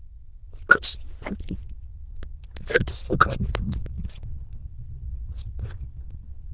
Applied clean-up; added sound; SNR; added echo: neural diffusion model UNIVERSE++.